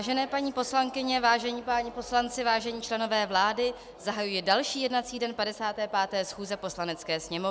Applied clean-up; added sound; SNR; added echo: none; none; none; none.